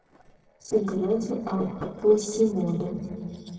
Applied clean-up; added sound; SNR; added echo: neural separator model SepFormer DNS4.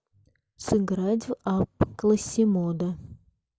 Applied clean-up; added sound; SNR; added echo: none; none; none; none.